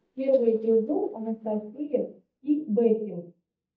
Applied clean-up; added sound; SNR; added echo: neural mask model DeepFilterNet 3.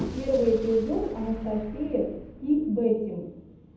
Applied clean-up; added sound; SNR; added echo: none; Explosion; 16 dB; reverberation time 0.8 s.